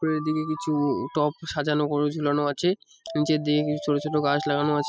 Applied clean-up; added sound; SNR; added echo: classical method spectral subtraction.